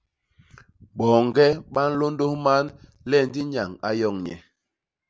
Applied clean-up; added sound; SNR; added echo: none; none; none; none.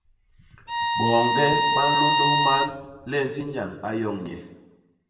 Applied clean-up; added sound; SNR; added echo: none; Bowed string instrument; -4 dB; reverberation time 1.0 s.